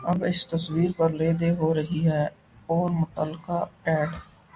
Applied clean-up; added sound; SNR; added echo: none; none; none; none.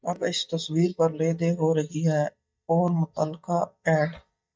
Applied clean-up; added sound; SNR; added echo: neural mask model DeepFilterNet 3.